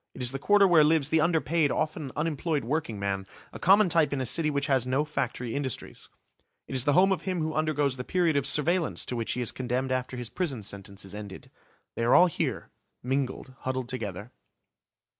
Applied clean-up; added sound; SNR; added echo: none; none; none; none.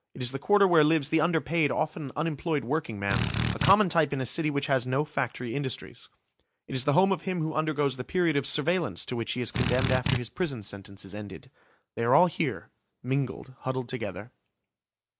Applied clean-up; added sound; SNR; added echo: none; Drill; -1 dB; none.